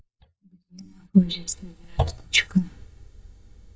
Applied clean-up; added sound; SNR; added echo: neural mask model DeepFilterNet 3.